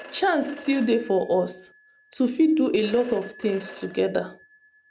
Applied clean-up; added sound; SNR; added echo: none; Telephone; 16 dB; none.